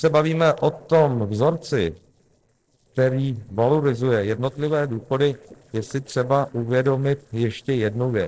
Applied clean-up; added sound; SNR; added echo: neural separator model SepFormer DNS4.